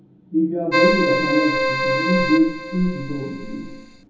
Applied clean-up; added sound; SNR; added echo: none; Keyboard (musical); 0 dB; reverberation time 2.2 s.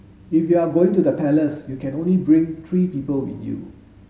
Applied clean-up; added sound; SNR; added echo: none; none; none; none.